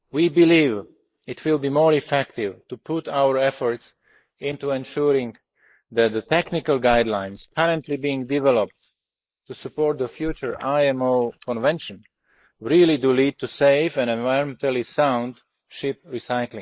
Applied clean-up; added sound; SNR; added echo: neural mask model Resemble Enhance denoiser.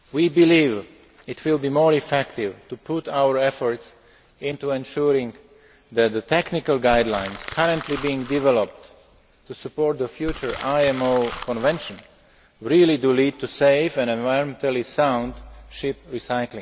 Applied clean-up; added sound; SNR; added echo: none; Crumpling, crinkling; 14 dB; none.